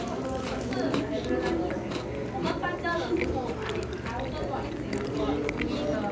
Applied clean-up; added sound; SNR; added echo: none; Chewing, mastication; -5 dB; reverberation time 0.4 s.